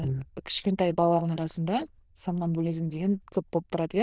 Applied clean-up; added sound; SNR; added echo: neural diffusion model UNIVERSE++.